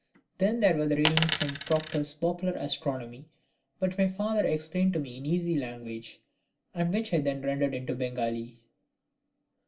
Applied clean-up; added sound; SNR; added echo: none; Coin (dropping); -1 dB; reverberation time 0.2 s.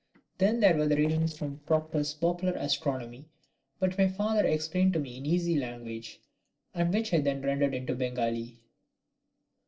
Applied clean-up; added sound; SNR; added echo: neural separator model SepFormer DNS4.